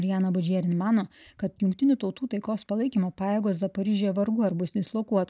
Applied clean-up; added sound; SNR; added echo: none; none; none; none.